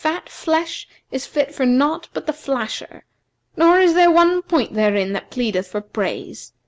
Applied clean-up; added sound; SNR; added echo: none; none; none; none.